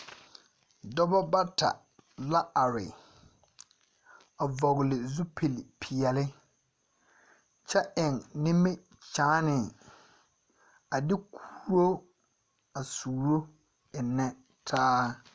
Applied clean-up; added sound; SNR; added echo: none; none; none; none.